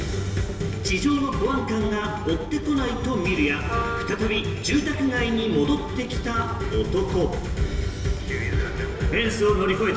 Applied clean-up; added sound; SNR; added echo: none; Wind instrument, woodwind instrument; 8 dB; reverberation time 1.3 s.